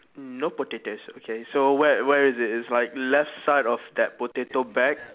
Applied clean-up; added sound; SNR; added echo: none; none; none; none.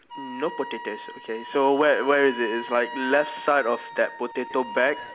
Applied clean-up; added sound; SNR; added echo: none; Wind instrument, woodwind instrument; 13 dB; none.